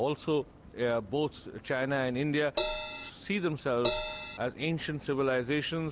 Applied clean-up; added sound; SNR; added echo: none; Crash cymbal; 2 dB; none.